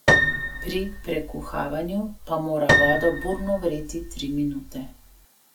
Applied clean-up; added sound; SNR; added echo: none; Piano; -2 dB; none.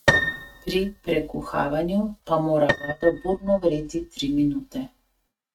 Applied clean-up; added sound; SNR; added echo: neural mask model RNNoise.